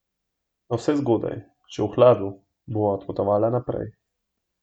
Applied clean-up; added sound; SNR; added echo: none; none; none; none.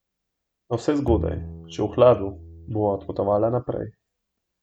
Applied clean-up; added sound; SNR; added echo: none; Bowed string instrument; 10 dB; none.